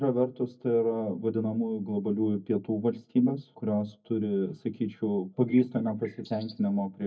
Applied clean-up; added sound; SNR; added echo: neural mask model DeepFilterNet 3.